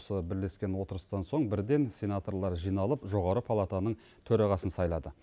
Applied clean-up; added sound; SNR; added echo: none; none; none; none.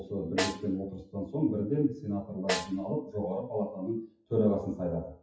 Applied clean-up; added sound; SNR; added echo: classical method WPE with log-MMSE.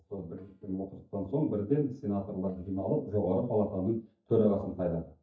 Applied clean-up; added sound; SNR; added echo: neural mask model DeepFilterNet 3.